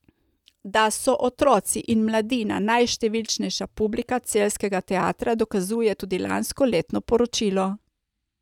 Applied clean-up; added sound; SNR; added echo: neural mask model DeepFilterNet 3.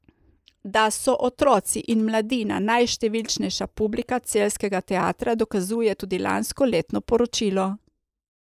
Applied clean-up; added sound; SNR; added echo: neural mask model Resemble Enhance denoiser.